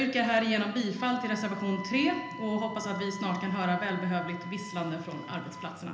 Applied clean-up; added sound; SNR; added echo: none; Wind instrument, woodwind instrument; 13 dB; reverberation time 0.8 s.